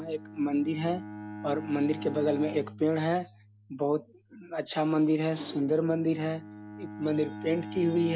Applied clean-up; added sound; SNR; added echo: none; Bowed string instrument; 13 dB; none.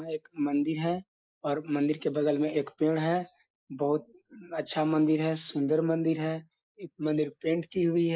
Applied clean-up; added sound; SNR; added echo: neural mask model Resemble Enhance denoiser.